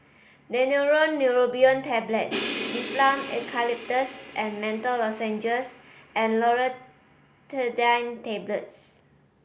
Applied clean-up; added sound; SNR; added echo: none; Crash cymbal; 13 dB; none.